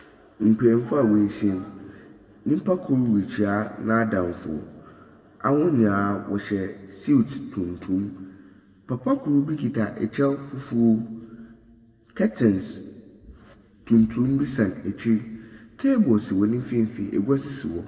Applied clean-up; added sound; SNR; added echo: none; none; none; reverberation time 1.5 s.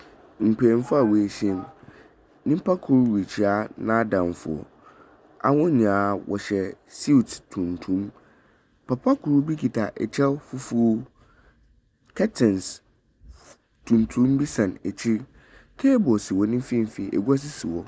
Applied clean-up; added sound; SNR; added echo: none; none; none; none.